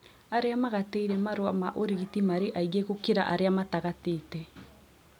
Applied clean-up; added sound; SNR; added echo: none; none; none; none.